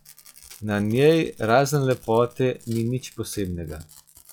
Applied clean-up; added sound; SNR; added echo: classical method log-MMSE.